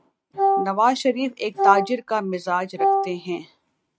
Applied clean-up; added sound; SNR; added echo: neural mask model RNNoise.